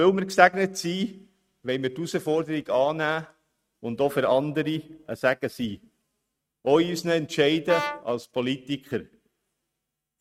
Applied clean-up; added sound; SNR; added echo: neural mask model RNNoise.